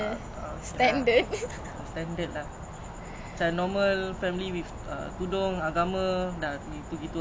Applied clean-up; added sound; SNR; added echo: none; none; none; none.